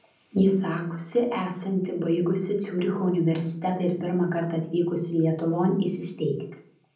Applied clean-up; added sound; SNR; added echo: none; none; none; reverberation time 0.6 s.